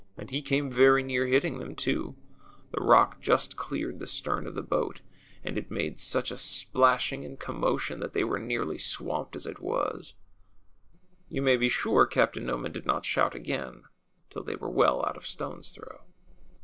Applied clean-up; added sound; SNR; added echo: neural separator model SepFormer DNS4.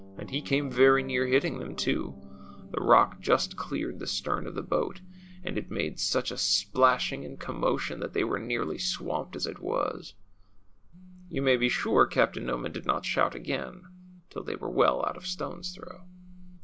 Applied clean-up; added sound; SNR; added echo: none; Telephone + Piano; 19 dB; none.